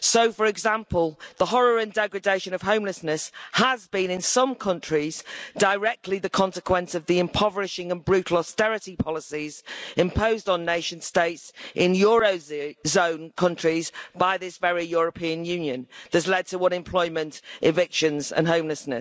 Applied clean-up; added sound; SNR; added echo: none; none; none; none.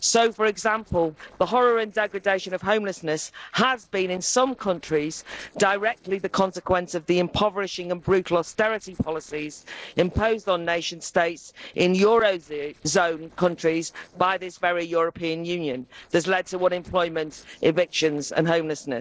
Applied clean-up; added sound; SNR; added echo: neural separator model SepFormer DNS4.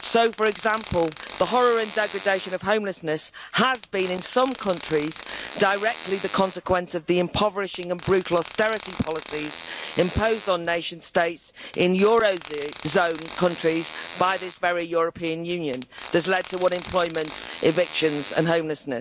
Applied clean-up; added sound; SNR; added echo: none; Fart; 14 dB; none.